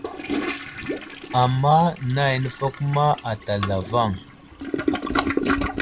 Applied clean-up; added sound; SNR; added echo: none; Toilet flush; 5 dB; none.